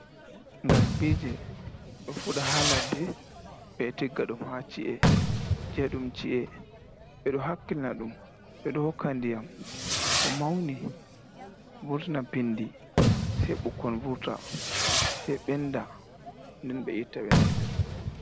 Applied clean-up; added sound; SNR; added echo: none; Fireworks; -3 dB; none.